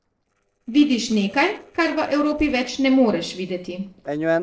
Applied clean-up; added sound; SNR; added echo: neural separator model SepFormer DNS4.